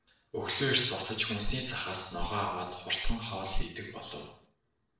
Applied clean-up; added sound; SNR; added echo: neural separator model SepFormer DNS4.